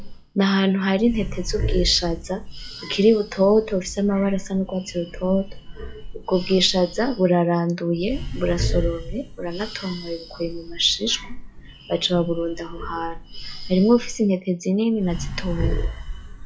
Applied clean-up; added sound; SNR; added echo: classical method log-MMSE.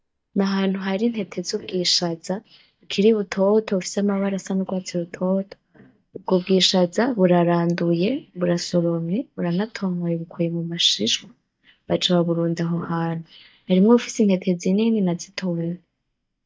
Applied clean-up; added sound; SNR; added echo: neural mask model DeepFilterNet 3.